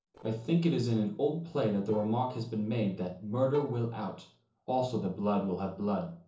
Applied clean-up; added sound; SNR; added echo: neural separator model SepFormer DNS4.